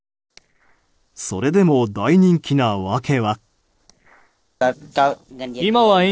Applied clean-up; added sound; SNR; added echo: neural separator model SepFormer DNS4.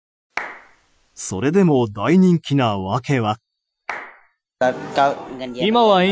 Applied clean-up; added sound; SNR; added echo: classical method Wiener filter.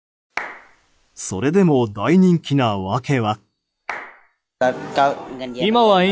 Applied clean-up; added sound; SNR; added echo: classical method log-MMSE.